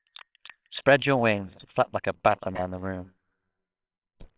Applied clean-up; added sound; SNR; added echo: neural separator model SepFormer WHAMR!.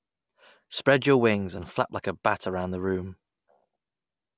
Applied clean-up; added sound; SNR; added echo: none; none; none; none.